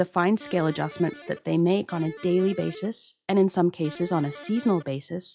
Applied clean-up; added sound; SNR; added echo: classical method log-MMSE.